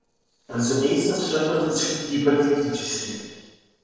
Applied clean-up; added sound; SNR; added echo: neural separator model SepFormer DNS4.